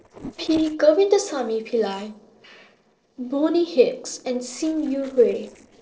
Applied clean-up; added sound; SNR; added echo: neural separator model SepFormer DNS4.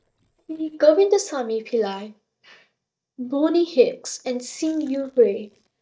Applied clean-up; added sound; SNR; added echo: neural mask model DeepFilterNet 3.